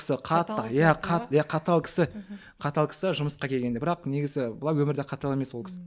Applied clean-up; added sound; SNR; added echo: none; none; none; none.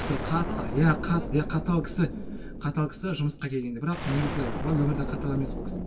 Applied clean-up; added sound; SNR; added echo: none; Explosion; 5 dB; reverberation time 0.1 s.